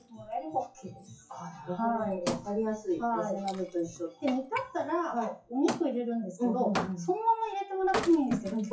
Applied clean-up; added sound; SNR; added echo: classical method WPE with log-MMSE.